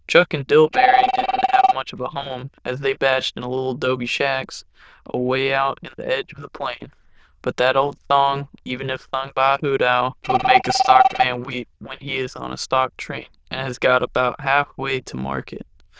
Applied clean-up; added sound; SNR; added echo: neural diffusion model UNIVERSE++.